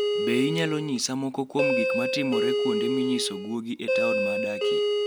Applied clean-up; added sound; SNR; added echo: none; Doorbell; -2 dB; none.